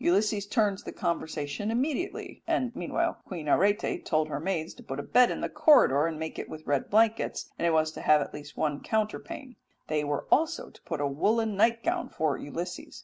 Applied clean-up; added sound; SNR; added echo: none; none; none; none.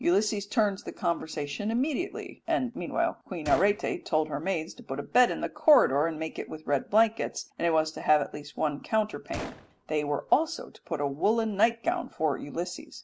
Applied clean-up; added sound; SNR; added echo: none; Gunshot, gunfire; 16 dB; none.